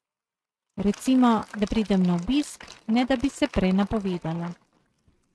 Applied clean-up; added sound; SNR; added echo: neural mask model RNNoise.